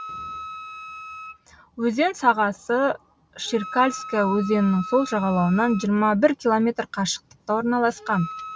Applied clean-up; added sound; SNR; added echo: none; Wind instrument, woodwind instrument; 15 dB; none.